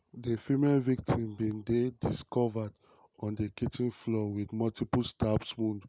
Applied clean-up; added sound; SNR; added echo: none; none; none; none.